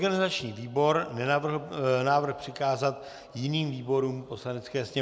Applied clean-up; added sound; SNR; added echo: none; none; none; none.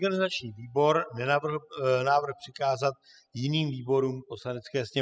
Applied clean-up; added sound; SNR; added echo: classical method spectral subtraction.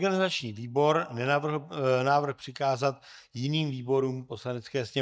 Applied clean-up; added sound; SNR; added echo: neural mask model DeepFilterNet 3.